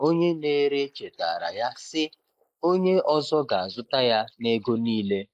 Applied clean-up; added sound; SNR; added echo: neural mask model Resemble Enhance denoiser.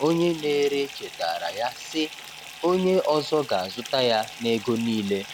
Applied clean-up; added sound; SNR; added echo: none; Fill (with liquid) / Bathtub (filling or washing); 15 dB; none.